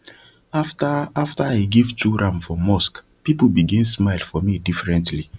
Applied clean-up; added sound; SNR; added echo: none; none; none; none.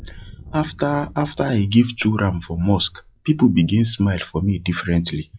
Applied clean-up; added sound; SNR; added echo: classical method log-MMSE.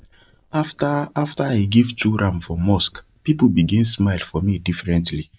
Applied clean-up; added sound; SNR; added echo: neural mask model DeepFilterNet 3.